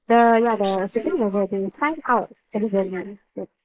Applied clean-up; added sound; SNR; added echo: neural mask model Resemble Enhance denoiser.